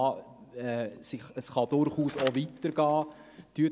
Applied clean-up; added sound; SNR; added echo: none; Bicycle; 16 dB; none.